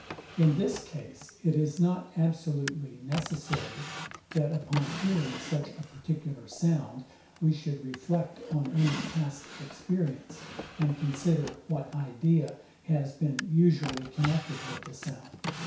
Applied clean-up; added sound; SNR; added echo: none; Drawer open or close; 12 dB; reverberation time 0.6 s.